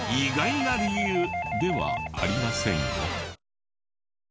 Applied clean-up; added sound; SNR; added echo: none; Doorbell; 5 dB; none.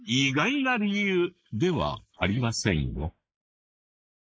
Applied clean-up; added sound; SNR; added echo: neural mask model Resemble Enhance denoiser.